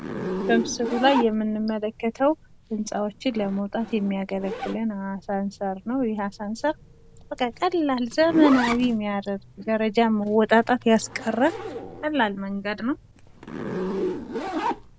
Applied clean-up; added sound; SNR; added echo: none; Zipper (clothing); 9 dB; none.